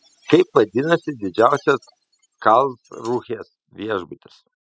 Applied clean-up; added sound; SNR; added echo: classical method spectral subtraction.